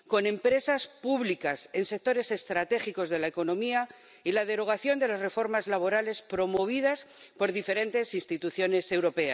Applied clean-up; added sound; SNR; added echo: none; none; none; none.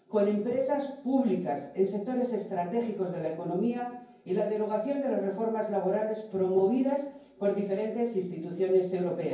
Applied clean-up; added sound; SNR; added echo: none; none; none; reverberation time 0.9 s.